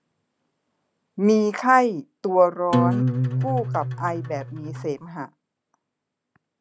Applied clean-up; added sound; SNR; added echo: none; Acoustic guitar; 0 dB; none.